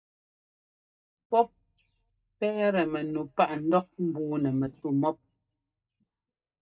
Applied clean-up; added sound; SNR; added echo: neural mask model DeepFilterNet 3.